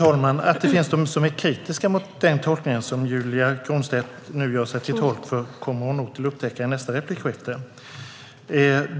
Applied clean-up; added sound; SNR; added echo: none; none; none; none.